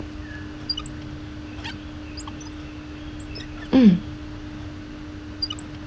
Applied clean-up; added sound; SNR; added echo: none; Squeak; 14 dB; none.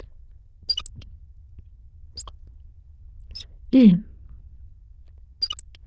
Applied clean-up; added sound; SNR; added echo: neural diffusion model UNIVERSE++.